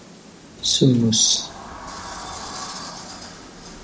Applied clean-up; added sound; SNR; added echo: neural separator model SepFormer DNS4.